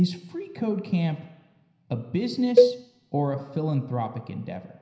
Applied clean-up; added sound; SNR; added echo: none; Cowbell; -4 dB; reverberation time 0.9 s.